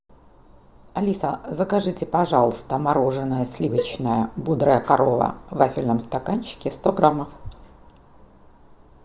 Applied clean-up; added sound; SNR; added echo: none; Cowbell; 9 dB; none.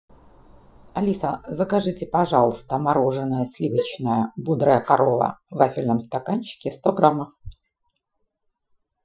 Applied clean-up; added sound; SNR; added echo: classical method Wiener filter.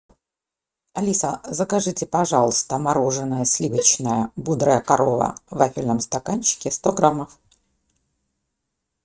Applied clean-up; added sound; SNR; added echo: neural mask model RNNoise.